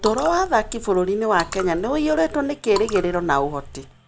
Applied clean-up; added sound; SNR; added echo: none; Raindrop / Drip; 13 dB; none.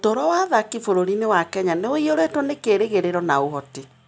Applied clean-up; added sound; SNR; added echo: none; none; none; none.